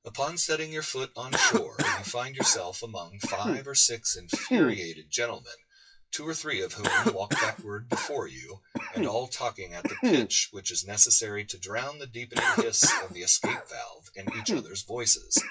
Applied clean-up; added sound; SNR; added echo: classical method WPE with log-MMSE.